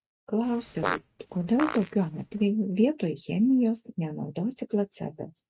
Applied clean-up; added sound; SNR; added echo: neural mask model RNNoise.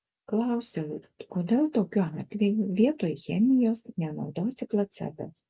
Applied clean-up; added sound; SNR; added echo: none; none; none; none.